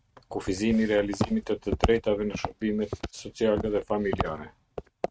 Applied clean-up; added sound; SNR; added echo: neural mask model RNNoise.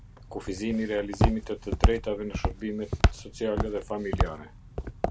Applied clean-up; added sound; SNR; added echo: none; Walk, footsteps; -4 dB; none.